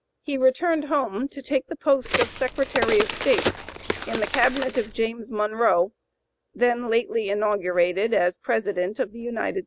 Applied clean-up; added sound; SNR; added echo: none; Crack; 4 dB; none.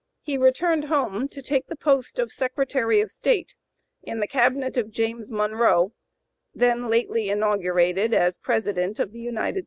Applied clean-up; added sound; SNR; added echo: none; none; none; none.